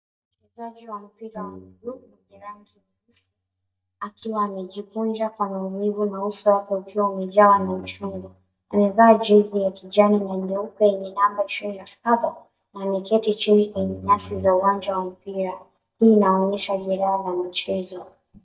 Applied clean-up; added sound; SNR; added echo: neural mask model DeepFilterNet 3.